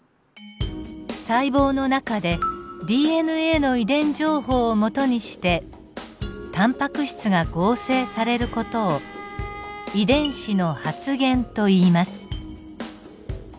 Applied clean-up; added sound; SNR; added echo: none; Bowed string instrument; 16 dB; none.